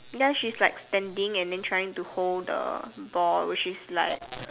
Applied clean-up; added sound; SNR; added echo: none; none; none; none.